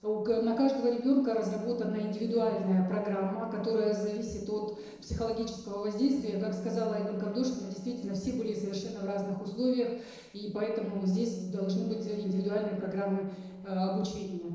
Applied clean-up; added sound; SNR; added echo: neural separator model SepFormer DNS4.